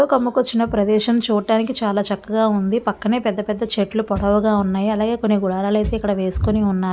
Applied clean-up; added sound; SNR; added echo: none; none; none; none.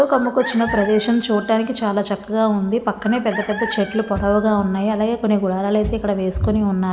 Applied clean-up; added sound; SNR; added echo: none; Chicken, rooster; 14 dB; reverberation time 1.3 s.